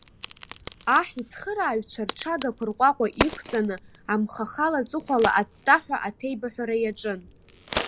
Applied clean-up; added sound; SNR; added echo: none; Crack; 10 dB; none.